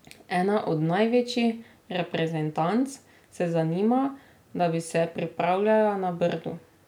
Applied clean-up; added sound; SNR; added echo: none; none; none; none.